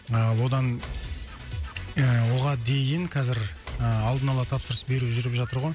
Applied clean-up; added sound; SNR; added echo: none; Door; 17 dB; none.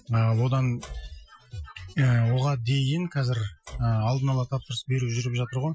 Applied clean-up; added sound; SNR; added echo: classical method Wiener filter.